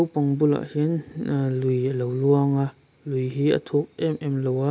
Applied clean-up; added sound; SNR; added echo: none; none; none; none.